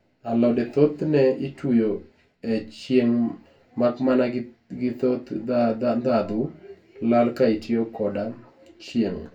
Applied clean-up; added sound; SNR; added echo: none; none; none; reverberation time 0.2 s.